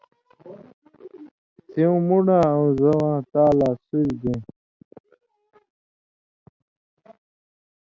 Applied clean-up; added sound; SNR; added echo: none; none; none; none.